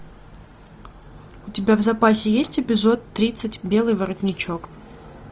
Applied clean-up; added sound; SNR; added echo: none; none; none; none.